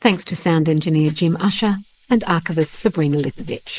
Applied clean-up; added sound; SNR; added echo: neural mask model Resemble Enhance denoiser.